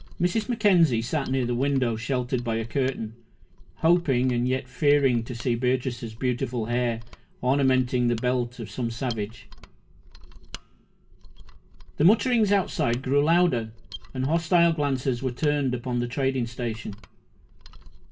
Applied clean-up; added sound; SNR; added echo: none; Mechanisms; 17 dB; reverberation time 0.2 s.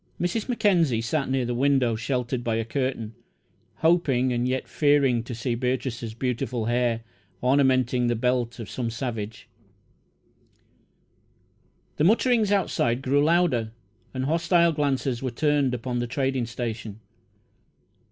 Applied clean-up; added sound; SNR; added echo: none; none; none; none.